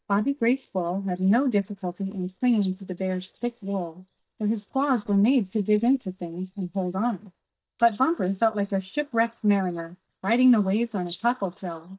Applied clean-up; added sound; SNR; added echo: neural mask model DeepFilterNet 3.